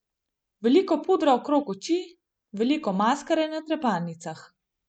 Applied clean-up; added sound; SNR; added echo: none; none; none; none.